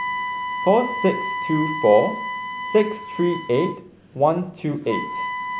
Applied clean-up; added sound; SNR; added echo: none; Wind instrument, woodwind instrument; 6 dB; none.